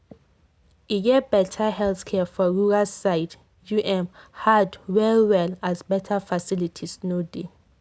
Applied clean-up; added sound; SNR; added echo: none; none; none; none.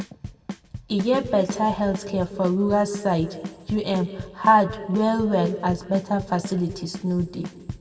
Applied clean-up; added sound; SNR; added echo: none; Bass drum / Snare drum / Drum kit; 13 dB; reverberation time 1.3 s.